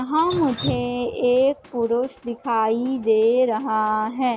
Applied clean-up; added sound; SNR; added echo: none; Drip; 16 dB; none.